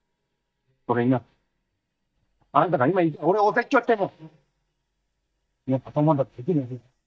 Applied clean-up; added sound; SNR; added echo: neural mask model DeepFilterNet 3.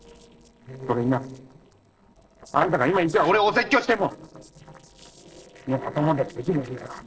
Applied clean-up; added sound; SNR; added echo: neural separator model SepFormer DNS4.